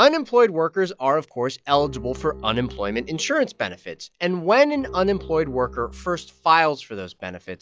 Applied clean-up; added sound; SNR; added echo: classical method log-MMSE.